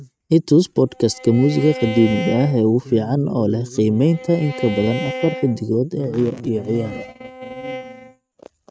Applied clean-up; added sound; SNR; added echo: neural mask model RNNoise.